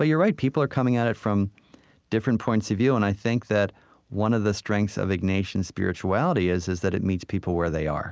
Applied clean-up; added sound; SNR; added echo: none; none; none; none.